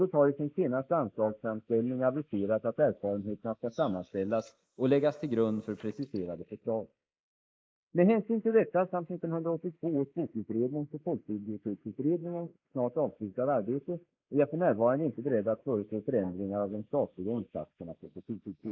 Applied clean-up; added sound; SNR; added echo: neural mask model Resemble Enhance denoiser.